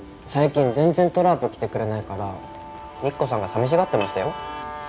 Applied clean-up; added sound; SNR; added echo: none; Guitar; 15 dB; none.